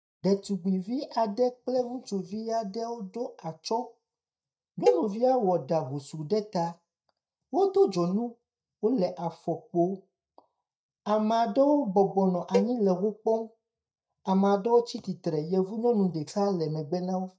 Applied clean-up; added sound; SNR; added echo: neural mask model DeepFilterNet 3.